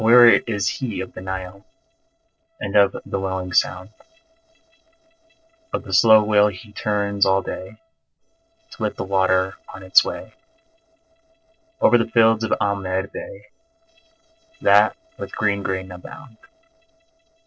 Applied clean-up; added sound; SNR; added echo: neural separator model SepFormer DNS4.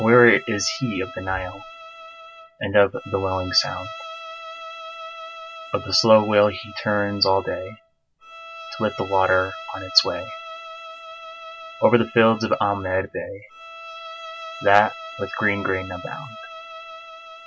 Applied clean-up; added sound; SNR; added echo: none; Bowed string instrument; 14 dB; none.